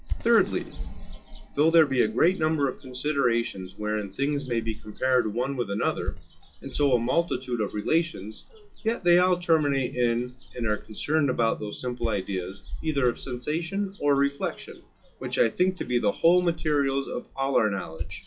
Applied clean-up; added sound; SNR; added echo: classical method WPE with log-MMSE.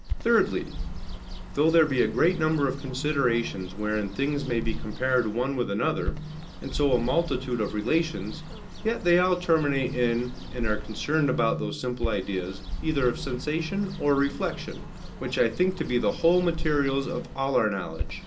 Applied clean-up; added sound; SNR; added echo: none; Bird; 8 dB; reverberation time 0.2 s.